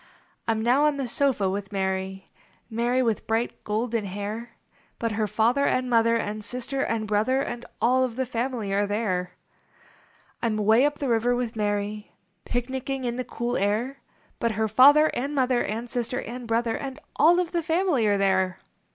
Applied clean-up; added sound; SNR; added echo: none; none; none; none.